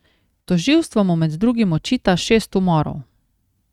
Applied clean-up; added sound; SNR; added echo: neural mask model RNNoise.